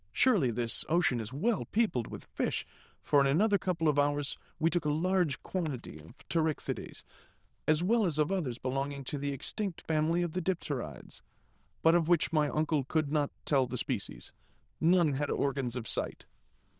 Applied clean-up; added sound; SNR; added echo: neural diffusion model UNIVERSE++.